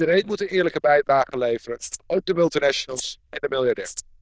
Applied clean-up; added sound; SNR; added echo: neural diffusion model UNIVERSE++.